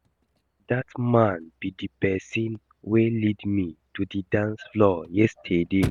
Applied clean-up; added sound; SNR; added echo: none; Chirp, tweet / Slam / Car; 16 dB; none.